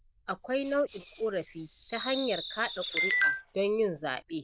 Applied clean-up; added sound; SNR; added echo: neural diffusion model UNIVERSE++.